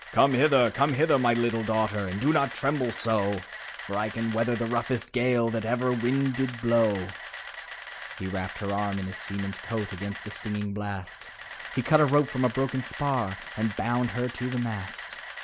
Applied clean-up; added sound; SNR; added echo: none; Camera; 12 dB; none.